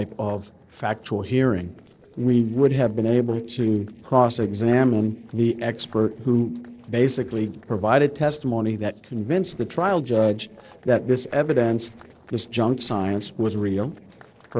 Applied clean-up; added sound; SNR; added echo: neural separator model SepFormer DNS4.